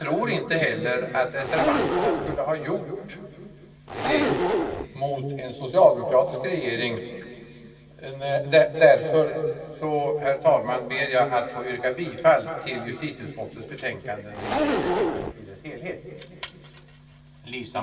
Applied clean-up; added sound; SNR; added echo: none; Zipper (clothing); 0 dB; reverberation time 2.6 s.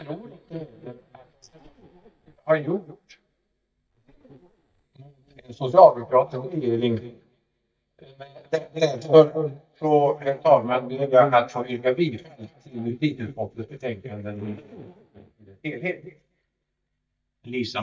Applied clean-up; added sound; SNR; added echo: neural mask model DeepFilterNet 3.